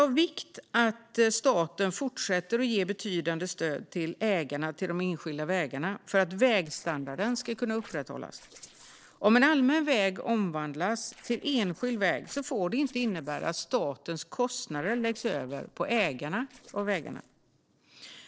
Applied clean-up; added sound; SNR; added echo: neural separator model SepFormer DNS4.